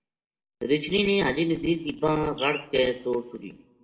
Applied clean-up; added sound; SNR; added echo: none; Bird; 15 dB; reverberation time 0.9 s.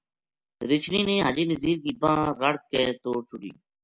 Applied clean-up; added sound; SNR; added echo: none; none; none; none.